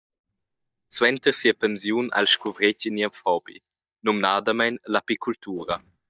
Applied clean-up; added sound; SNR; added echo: neural mask model DeepFilterNet 3.